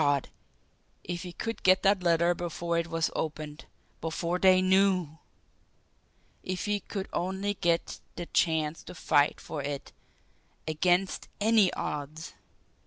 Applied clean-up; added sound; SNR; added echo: none; none; none; none.